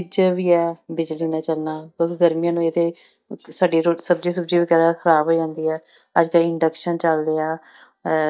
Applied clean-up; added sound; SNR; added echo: neural mask model DeepFilterNet 3.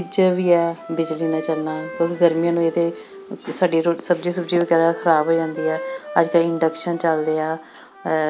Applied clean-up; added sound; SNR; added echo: none; Wind instrument, woodwind instrument; 16 dB; none.